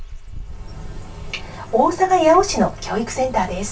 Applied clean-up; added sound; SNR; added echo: none; Bird / Dog; 13 dB; reverberation time 0.2 s.